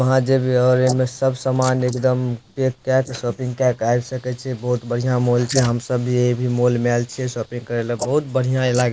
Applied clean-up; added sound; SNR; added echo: neural mask model Resemble Enhance denoiser.